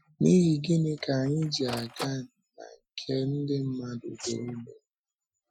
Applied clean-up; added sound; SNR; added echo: classical method Wiener filter.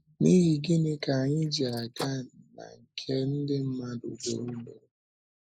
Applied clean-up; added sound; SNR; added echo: neural mask model Resemble Enhance denoiser.